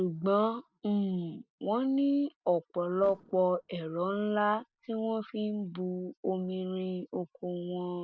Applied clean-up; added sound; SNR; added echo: neural separator model SepFormer DNS4.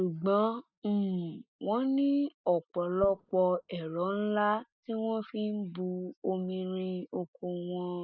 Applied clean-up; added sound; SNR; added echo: neural mask model DeepFilterNet 3.